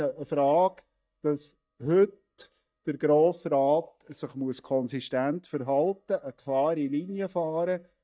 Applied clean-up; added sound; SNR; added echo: neural mask model DeepFilterNet 3.